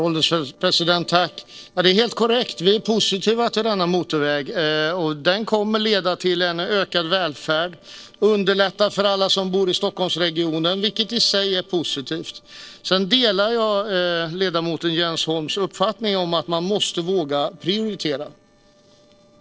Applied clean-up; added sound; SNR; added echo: neural separator model SepFormer DNS4.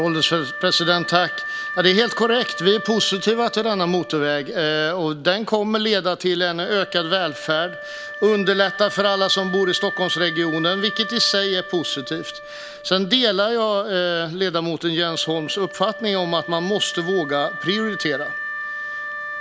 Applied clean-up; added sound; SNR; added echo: none; Wind instrument, woodwind instrument; 11 dB; none.